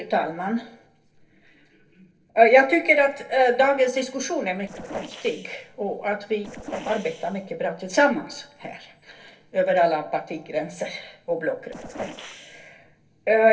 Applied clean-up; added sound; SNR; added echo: neural separator model SepFormer DNS4.